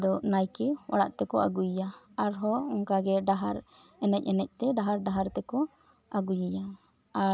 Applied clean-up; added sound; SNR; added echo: none; none; none; none.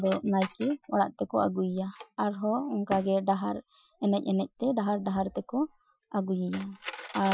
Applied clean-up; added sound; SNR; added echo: classical method Wiener filter.